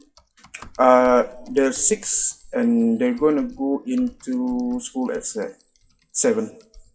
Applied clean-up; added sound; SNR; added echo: classical method WPE with log-MMSE.